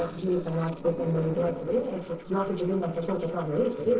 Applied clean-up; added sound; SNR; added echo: neural separator model SepFormer DNS4.